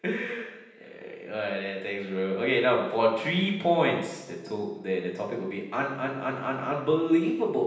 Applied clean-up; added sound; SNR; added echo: none; none; none; reverberation time 0.9 s.